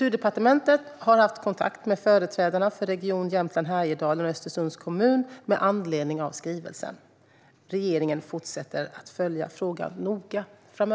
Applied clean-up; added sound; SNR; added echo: none; none; none; none.